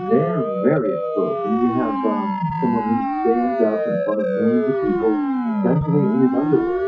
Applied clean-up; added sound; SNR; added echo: classical method WPE with log-MMSE.